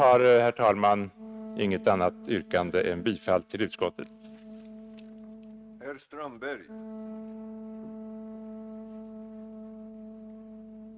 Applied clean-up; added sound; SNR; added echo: neural mask model RNNoise.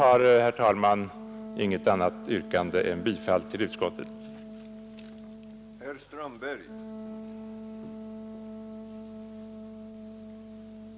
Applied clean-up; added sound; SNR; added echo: none; Wind instrument, woodwind instrument; 14 dB; none.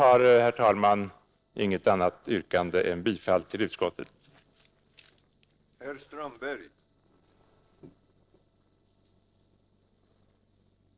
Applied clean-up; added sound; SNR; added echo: neural separator model SepFormer DNS4.